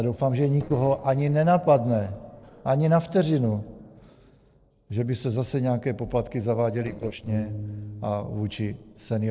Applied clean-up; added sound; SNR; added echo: neural separator model SepFormer DNS4.